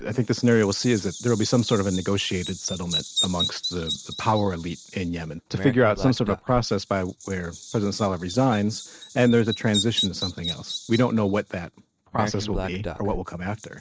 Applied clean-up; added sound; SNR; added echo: neural mask model RNNoise.